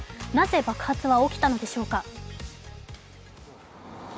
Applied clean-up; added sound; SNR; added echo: none; none; none; none.